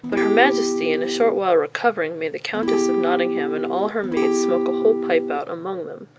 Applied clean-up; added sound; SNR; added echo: none; Acoustic guitar / Strum; -1 dB; none.